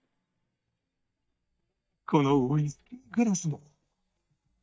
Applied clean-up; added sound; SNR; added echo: neural mask model DeepFilterNet 3.